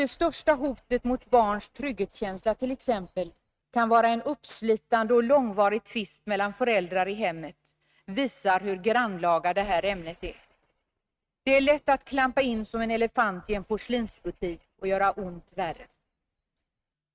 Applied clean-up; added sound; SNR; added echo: neural mask model RNNoise.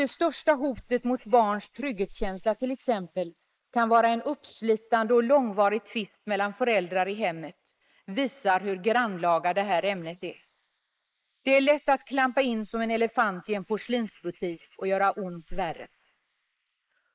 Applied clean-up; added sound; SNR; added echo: neural mask model Resemble Enhance denoiser.